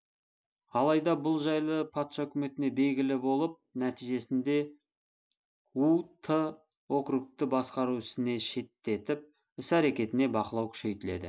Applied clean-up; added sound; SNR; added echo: none; none; none; none.